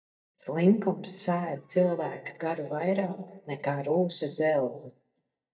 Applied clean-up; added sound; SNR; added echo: neural mask model DeepFilterNet 3.